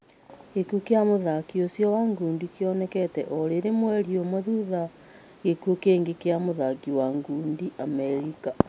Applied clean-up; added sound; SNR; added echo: none; none; none; none.